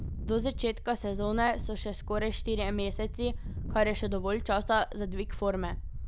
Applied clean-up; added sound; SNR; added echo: none; Wind; 4 dB; none.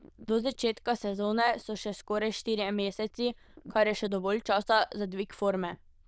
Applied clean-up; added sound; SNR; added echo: neural diffusion model UNIVERSE++.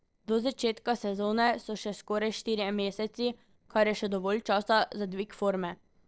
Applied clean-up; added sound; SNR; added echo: neural separator model SepFormer DNS4.